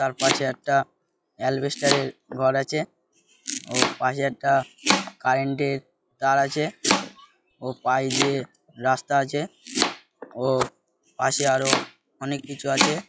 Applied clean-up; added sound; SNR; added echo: classical method log-MMSE.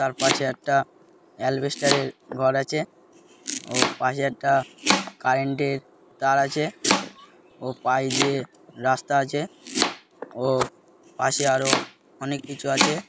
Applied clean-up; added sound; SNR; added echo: none; Domestic sounds, home sounds; 4 dB; none.